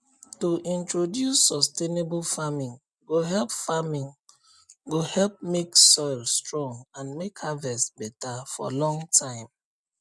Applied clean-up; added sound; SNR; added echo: none; none; none; none.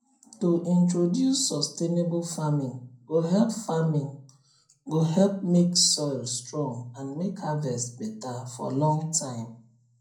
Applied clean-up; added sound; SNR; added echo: none; none; none; reverberation time 0.6 s.